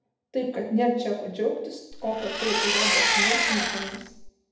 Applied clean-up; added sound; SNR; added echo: none; Engine; -4 dB; reverberation time 0.8 s.